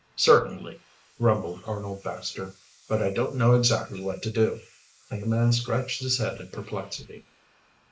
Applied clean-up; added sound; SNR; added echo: neural mask model Resemble Enhance denoiser.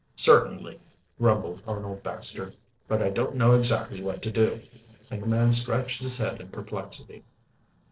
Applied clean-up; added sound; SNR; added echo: neural separator model SepFormer DNS4.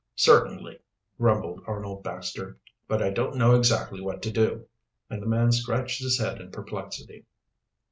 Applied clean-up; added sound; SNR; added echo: none; none; none; none.